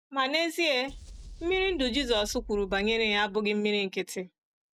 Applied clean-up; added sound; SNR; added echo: none; Boom; 15 dB; none.